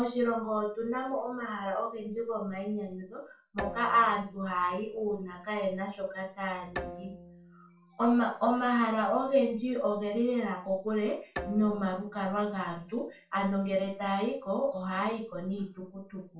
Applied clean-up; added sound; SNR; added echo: none; Bowed string instrument; 16 dB; reverberation time 0.3 s.